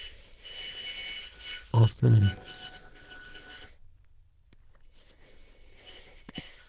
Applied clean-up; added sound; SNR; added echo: neural diffusion model UNIVERSE++.